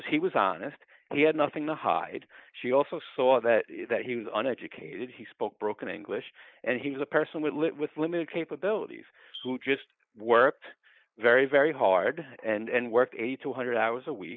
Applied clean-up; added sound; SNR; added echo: neural mask model Resemble Enhance denoiser.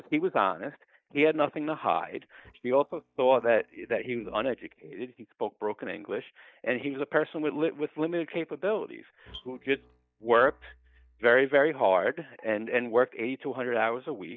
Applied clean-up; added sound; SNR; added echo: neural mask model DeepFilterNet 3.